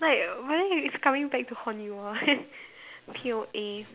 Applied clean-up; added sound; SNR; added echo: none; none; none; none.